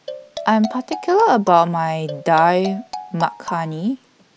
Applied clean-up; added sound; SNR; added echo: none; Marimba, xylophone; 14 dB; none.